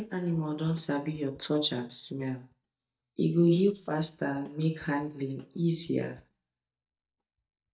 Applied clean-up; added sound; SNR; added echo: neural mask model DeepFilterNet 3.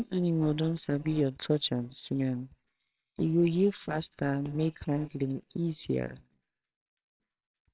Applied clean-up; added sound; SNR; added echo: neural separator model SepFormer WHAMR!.